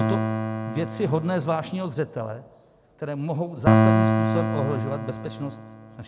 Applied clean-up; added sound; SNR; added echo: none; Piano; -4 dB; none.